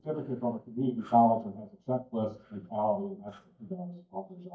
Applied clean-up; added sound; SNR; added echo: neural mask model DeepFilterNet 3.